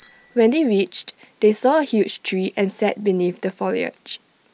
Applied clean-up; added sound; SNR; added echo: none; Bicycle bell; 16 dB; none.